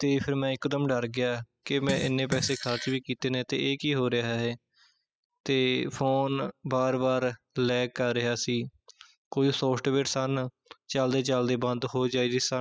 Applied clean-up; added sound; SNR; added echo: classical method spectral subtraction.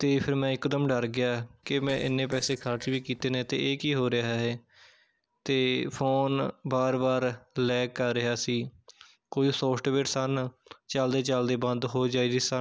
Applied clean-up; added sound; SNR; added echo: neural separator model SepFormer DNS4.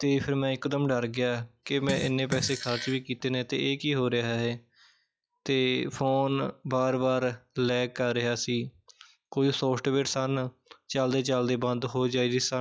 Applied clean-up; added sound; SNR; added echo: classical method log-MMSE.